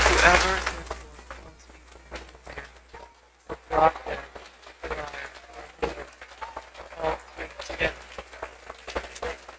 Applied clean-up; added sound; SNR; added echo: neural mask model RNNoise.